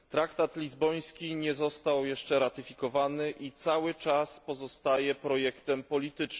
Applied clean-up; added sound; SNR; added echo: none; none; none; none.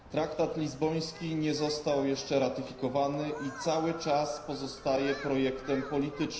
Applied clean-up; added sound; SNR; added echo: none; Human group actions; 16 dB; reverberation time 0.9 s.